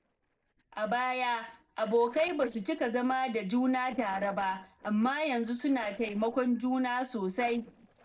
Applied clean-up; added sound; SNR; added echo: neural separator model SepFormer DNS4.